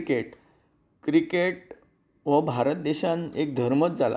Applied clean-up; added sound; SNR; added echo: none; none; none; none.